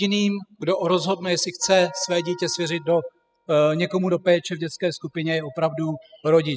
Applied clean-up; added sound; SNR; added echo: classical method spectral subtraction.